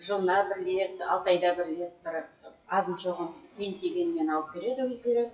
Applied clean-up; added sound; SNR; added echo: classical method WPE with log-MMSE.